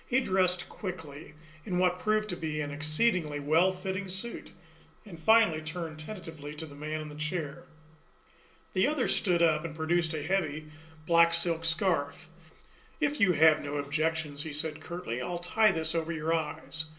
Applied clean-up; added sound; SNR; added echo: none; none; none; reverberation time 0.2 s.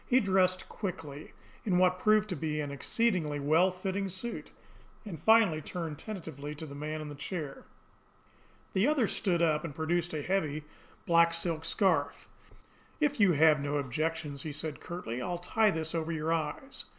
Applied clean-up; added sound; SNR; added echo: none; none; none; none.